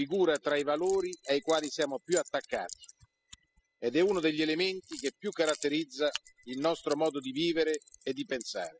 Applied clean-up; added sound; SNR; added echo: classical method spectral subtraction.